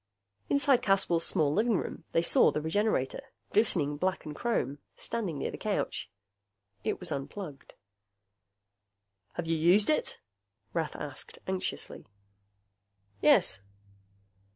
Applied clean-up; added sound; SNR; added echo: none; none; none; none.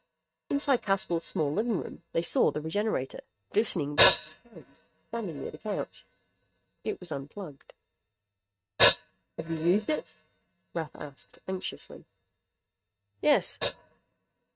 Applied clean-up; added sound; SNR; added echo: neural mask model RNNoise.